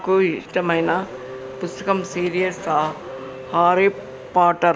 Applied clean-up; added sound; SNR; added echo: none; Race car, auto racing / Accelerating, revving, vroom; 15 dB; none.